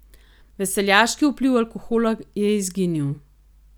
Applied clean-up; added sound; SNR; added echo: none; none; none; none.